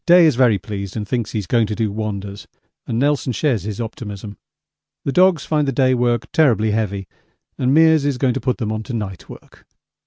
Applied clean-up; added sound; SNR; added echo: none; none; none; none.